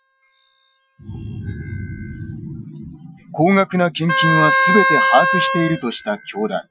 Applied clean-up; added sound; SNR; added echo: classical method Wiener filter.